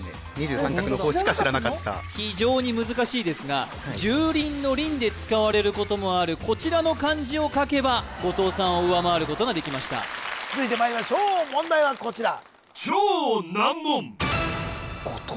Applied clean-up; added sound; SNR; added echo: none; none; none; none.